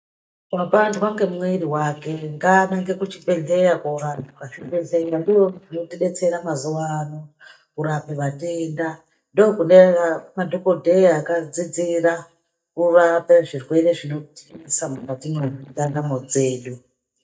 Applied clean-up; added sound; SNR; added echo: neural mask model DeepFilterNet 3.